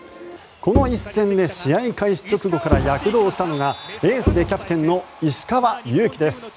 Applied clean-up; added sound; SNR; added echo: none; Bowed string instrument; 5 dB; none.